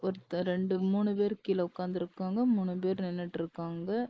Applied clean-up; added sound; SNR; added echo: neural mask model Resemble Enhance denoiser.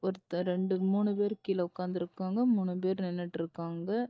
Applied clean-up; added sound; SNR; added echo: neural mask model DeepFilterNet 3.